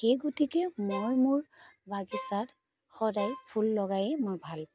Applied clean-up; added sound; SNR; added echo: none; Bowed string instrument; 13 dB; none.